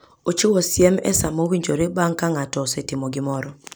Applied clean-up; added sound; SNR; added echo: none; none; none; none.